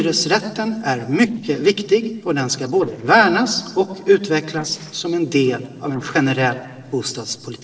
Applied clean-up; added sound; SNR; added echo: neural separator model SepFormer DNS4.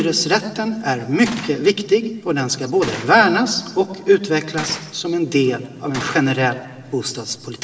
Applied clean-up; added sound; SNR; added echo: none; Gunshot, gunfire; 18 dB; reverberation time 2.1 s.